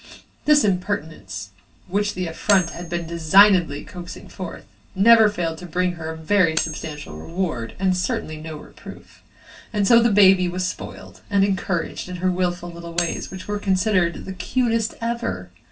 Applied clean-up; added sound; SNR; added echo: none; Cutlery, silverware; 10 dB; reverberation time 0.2 s.